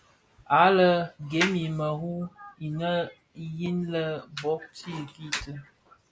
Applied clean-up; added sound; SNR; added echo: none; none; none; none.